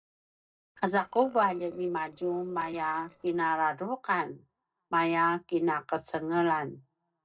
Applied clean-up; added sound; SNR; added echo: neural separator model SepFormer DNS4.